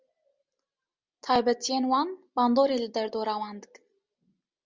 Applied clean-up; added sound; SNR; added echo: none; none; none; none.